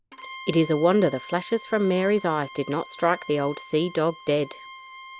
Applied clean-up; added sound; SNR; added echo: none; Bowed string instrument; 17 dB; none.